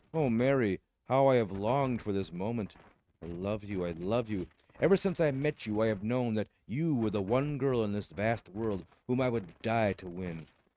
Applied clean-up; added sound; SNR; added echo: neural mask model RNNoise.